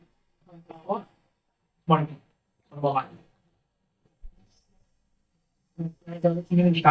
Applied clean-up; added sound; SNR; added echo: neural mask model DeepFilterNet 3.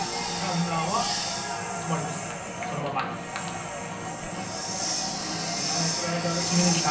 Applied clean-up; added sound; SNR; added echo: none; Hiss; 4 dB; reverberation time 0.6 s.